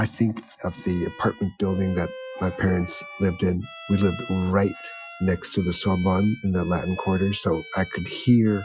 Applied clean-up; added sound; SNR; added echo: classical method Wiener filter.